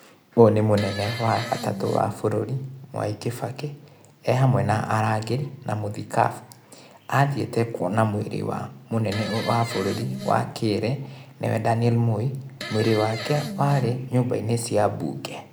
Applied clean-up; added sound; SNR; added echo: none; Fart; 10 dB; none.